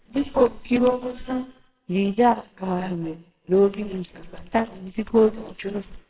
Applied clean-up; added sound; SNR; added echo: neural separator model SepFormer WHAMR!.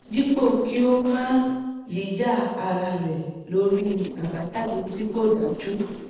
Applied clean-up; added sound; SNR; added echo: neural separator model SepFormer DNS4.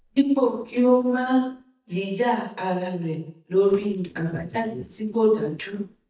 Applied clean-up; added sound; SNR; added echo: neural mask model DeepFilterNet 3.